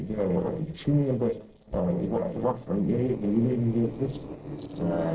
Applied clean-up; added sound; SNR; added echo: neural separator model SepFormer DNS4.